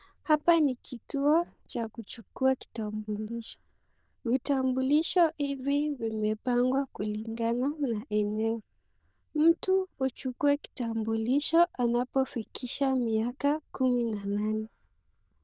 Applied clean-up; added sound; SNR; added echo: neural diffusion model UNIVERSE++.